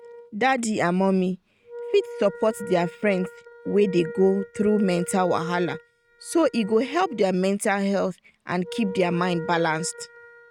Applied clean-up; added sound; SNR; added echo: neural mask model RNNoise.